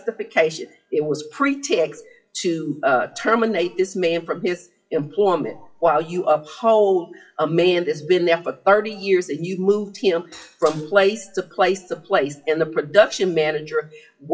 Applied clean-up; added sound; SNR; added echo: classical method WPE with log-MMSE.